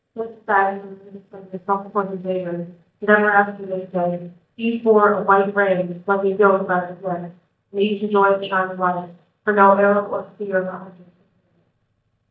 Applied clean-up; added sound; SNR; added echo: neural mask model DeepFilterNet 3.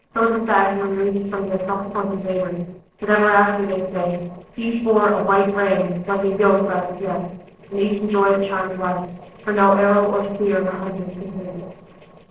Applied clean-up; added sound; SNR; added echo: neural separator model SepFormer DNS4.